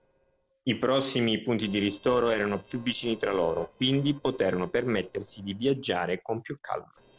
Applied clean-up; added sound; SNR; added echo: neural separator model SepFormer DNS4.